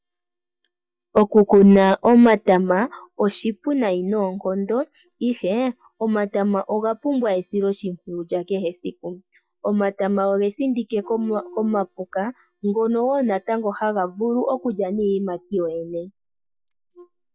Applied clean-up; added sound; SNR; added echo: neural mask model DeepFilterNet 3.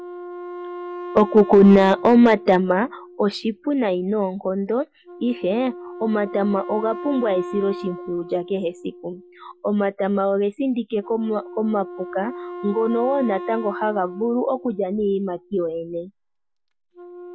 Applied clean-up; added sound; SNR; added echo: none; Wind instrument, woodwind instrument; 14 dB; none.